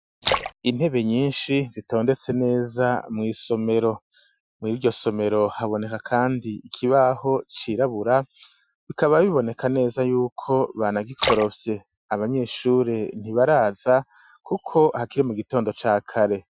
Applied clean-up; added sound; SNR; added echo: classical method Wiener filter.